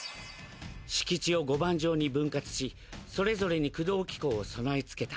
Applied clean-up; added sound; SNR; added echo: none; none; none; none.